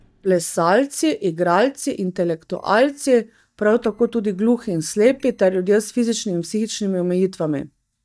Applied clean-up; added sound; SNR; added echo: neural mask model DeepFilterNet 3.